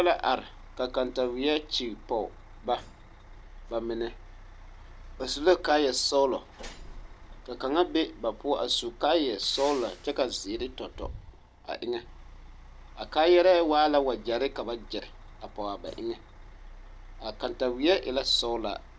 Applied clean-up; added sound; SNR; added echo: none; Truck; 17 dB; none.